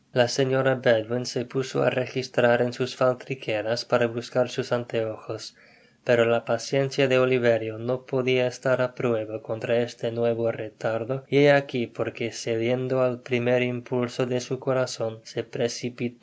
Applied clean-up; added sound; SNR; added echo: none; none; none; none.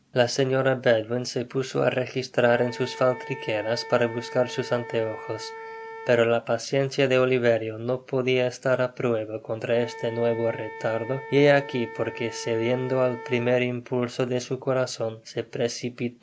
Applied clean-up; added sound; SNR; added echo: none; Wind instrument, woodwind instrument; 17 dB; none.